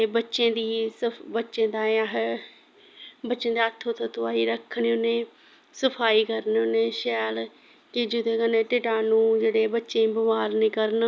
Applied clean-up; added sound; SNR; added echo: none; none; none; none.